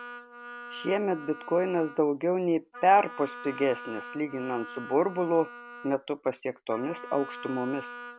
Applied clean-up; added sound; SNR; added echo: none; Wind instrument, woodwind instrument; 15 dB; none.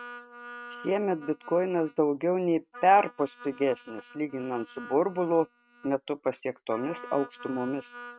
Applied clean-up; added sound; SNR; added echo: neural mask model RNNoise.